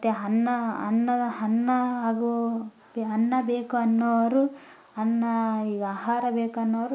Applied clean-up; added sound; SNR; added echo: none; none; none; none.